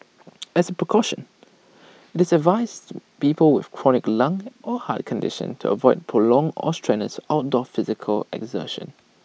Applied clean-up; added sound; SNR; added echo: none; none; none; none.